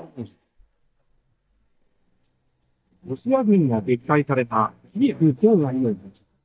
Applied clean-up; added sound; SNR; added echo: neural mask model DeepFilterNet 3.